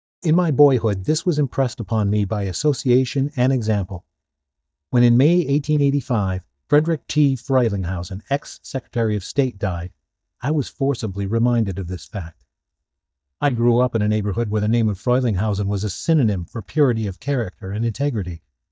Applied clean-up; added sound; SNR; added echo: neural mask model DeepFilterNet 3.